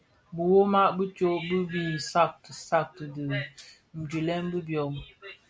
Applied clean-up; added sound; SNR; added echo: none; none; none; none.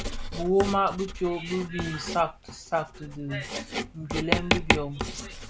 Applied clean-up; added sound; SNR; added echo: none; Writing; 2 dB; none.